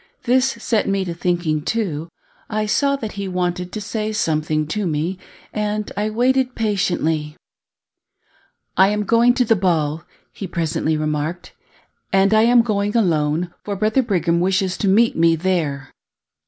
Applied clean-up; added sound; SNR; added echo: none; none; none; none.